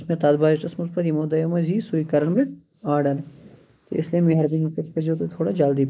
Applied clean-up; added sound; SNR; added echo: neural mask model Resemble Enhance denoiser.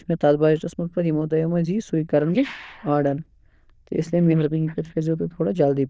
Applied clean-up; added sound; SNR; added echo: neural diffusion model UNIVERSE++.